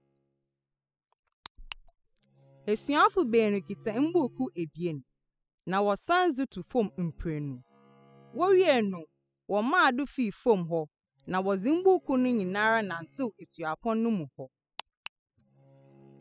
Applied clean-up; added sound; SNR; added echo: classical method spectral subtraction.